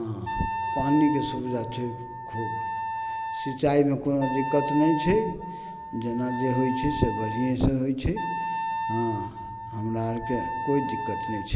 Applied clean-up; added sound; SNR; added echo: none; Wind instrument, woodwind instrument; 5 dB; none.